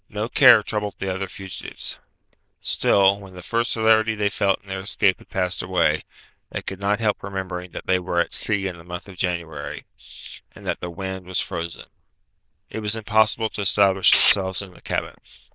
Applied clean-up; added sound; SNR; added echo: neural diffusion model UNIVERSE++.